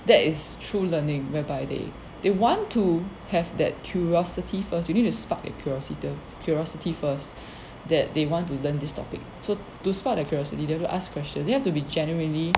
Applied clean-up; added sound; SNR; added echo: none; none; none; none.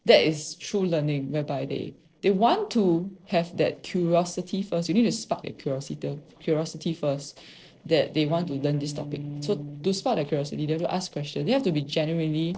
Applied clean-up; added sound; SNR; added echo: neural separator model SepFormer DNS4.